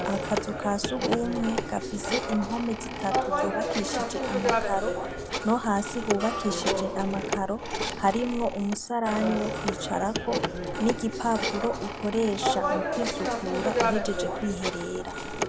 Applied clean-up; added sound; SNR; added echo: none; Telephone; 0 dB; none.